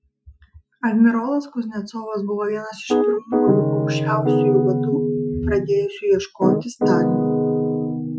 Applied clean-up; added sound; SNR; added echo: classical method Wiener filter.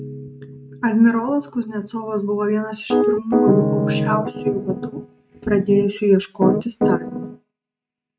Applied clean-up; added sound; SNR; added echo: neural mask model RNNoise.